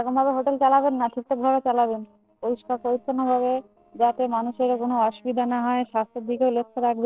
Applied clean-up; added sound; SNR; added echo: neural separator model SepFormer DNS4.